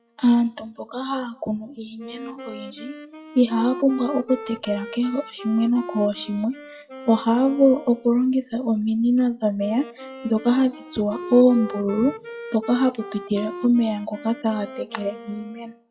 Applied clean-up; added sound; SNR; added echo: classical method WPE with log-MMSE.